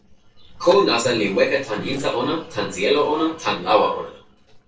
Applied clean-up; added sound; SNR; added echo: neural separator model SepFormer DNS4.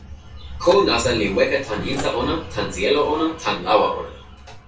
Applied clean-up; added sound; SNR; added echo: none; Microwave oven; 17 dB; reverberation time 0.3 s.